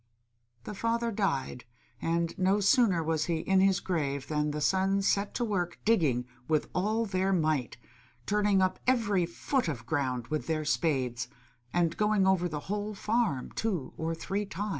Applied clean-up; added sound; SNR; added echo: none; none; none; none.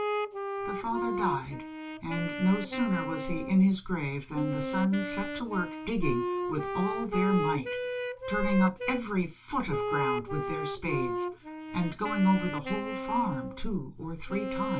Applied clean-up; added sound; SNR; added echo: none; Wind instrument, woodwind instrument; 4 dB; reverberation time 0.2 s.